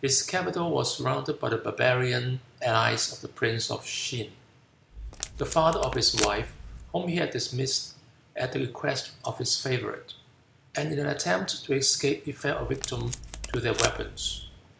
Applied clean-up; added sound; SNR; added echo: none; Packing tape, duct tape; 7 dB; none.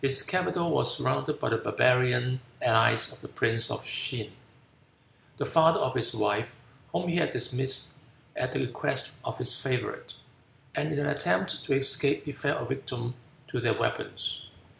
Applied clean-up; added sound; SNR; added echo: none; none; none; none.